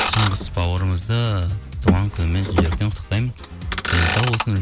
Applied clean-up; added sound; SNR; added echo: none; Motor vehicle (road); 5 dB; none.